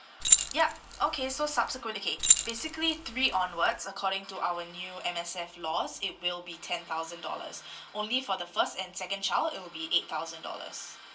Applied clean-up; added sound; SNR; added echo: none; Keys jangling; -4 dB; reverberation time 0.2 s.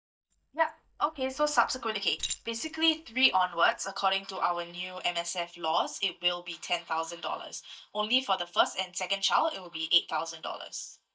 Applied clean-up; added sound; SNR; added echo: neural mask model DeepFilterNet 3.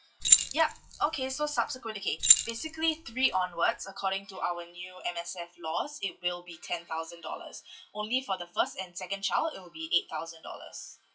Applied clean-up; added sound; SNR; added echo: classical method WPE with log-MMSE.